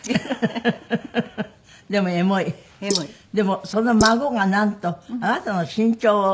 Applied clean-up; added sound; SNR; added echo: neural mask model Resemble Enhance denoiser.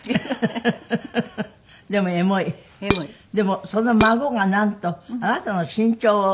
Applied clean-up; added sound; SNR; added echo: none; Dishes, pots, and pans; 5 dB; none.